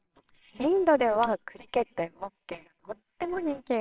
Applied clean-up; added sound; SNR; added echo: neural separator model SepFormer WHAMR!.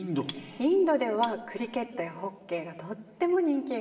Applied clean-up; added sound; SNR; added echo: none; Cutlery, silverware; 17 dB; reverberation time 1.8 s.